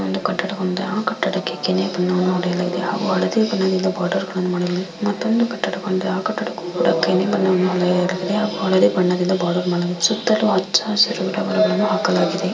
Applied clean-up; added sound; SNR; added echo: none; none; none; reverberation time 0.2 s.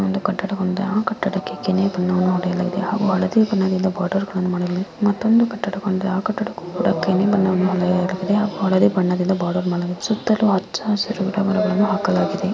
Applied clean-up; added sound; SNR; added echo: none; none; none; none.